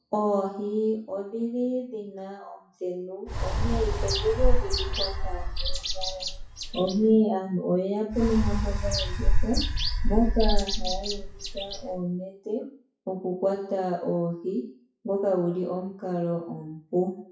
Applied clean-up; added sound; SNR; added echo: classical method WPE with log-MMSE.